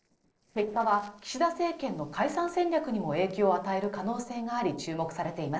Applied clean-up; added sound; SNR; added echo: neural separator model SepFormer DNS4.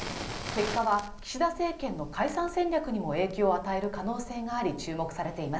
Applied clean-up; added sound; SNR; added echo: none; Fire; 11 dB; reverberation time 0.5 s.